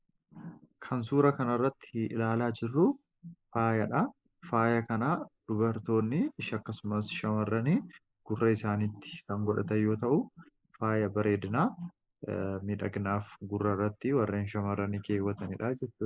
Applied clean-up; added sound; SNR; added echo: neural mask model Resemble Enhance denoiser.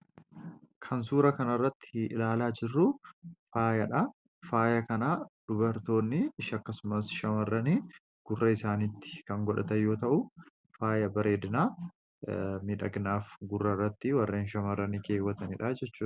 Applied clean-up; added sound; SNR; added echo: none; none; none; none.